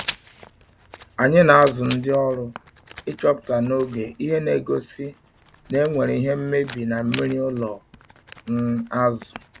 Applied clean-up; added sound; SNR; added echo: none; Writing; 19 dB; none.